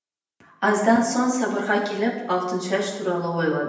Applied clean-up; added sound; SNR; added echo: none; none; none; reverberation time 1.0 s.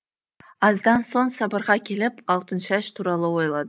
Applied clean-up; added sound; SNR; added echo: none; none; none; none.